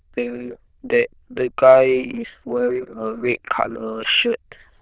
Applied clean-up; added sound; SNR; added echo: neural diffusion model UNIVERSE++.